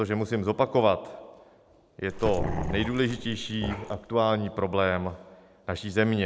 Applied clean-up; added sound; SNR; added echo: none; Growling; 5 dB; none.